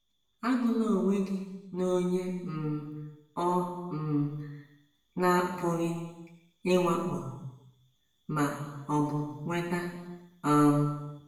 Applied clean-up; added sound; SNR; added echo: none; none; none; reverberation time 1.0 s.